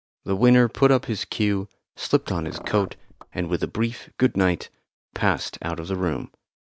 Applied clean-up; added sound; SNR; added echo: none; Car; 16 dB; none.